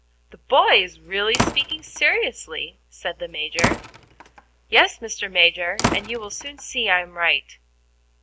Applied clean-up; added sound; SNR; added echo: none; Slam; 6 dB; none.